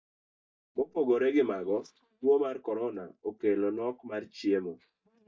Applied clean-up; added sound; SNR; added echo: neural mask model DeepFilterNet 3.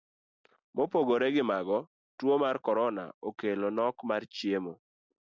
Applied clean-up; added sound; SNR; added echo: none; none; none; none.